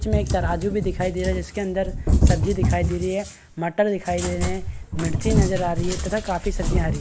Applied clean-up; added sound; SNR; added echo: none; Cat; -2 dB; none.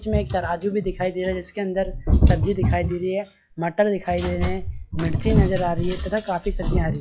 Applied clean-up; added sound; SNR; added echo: classical method log-MMSE.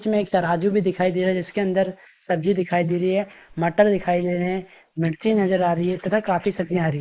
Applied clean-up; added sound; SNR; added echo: neural mask model Resemble Enhance denoiser.